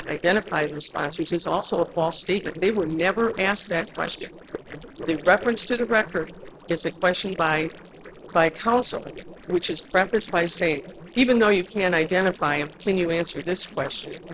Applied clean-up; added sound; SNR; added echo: neural separator model SepFormer DNS4.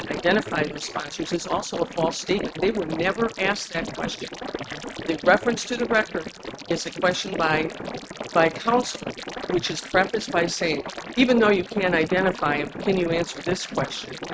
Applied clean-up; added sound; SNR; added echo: neural mask model RNNoise.